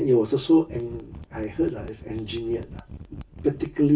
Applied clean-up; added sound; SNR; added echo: none; Mechanisms; 16 dB; reverberation time 0.1 s.